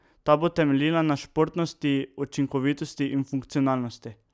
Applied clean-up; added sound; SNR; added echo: none; none; none; none.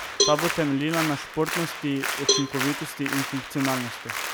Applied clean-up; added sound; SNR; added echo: none; Applause + Cowbell; 1 dB; none.